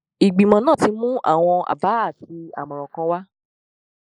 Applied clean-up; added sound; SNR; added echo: neural mask model Resemble Enhance denoiser.